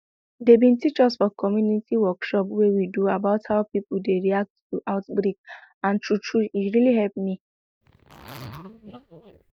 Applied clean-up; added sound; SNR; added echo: neural mask model DeepFilterNet 3.